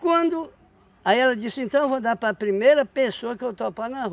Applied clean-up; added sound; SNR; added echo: none; none; none; none.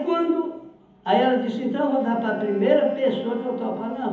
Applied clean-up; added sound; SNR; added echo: none; Wind instrument, woodwind instrument; 16 dB; reverberation time 1.3 s.